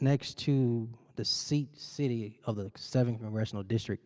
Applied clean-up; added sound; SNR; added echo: none; none; none; none.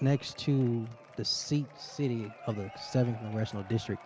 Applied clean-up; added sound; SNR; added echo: none; Applause / Crowd / Cheering; 18 dB; none.